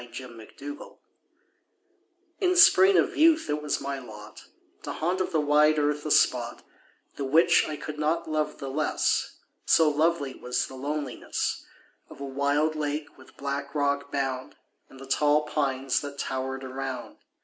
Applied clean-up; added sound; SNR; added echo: none; none; none; none.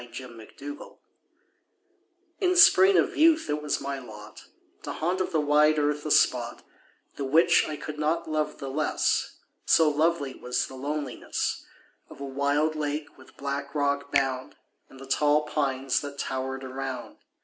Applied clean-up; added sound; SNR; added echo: none; Finger snapping; 12 dB; none.